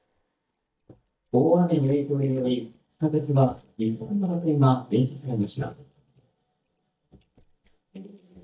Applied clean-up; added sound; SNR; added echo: neural mask model DeepFilterNet 3.